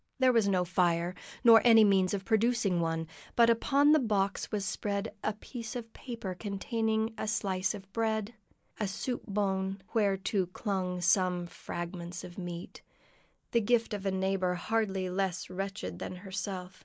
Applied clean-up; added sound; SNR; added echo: neural mask model Resemble Enhance denoiser.